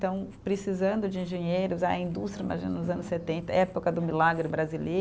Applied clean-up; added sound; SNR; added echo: none; none; none; none.